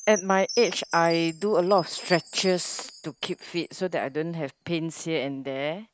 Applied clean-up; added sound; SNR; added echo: neural mask model RNNoise.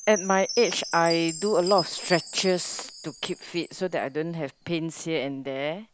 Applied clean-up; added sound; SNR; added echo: none; Chime; 12 dB; none.